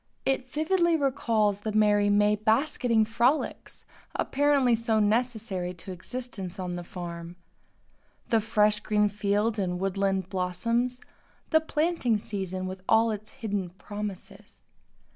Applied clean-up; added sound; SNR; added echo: none; none; none; none.